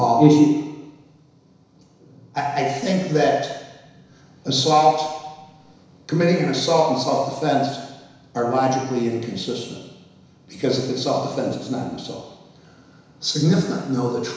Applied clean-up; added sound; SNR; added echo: none; none; none; reverberation time 1.0 s.